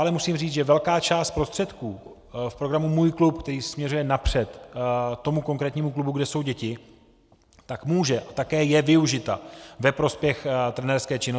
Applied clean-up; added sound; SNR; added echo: none; none; none; none.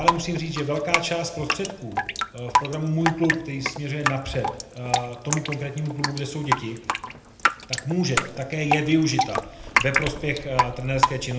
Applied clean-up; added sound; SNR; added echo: none; Drip; 0 dB; reverberation time 0.7 s.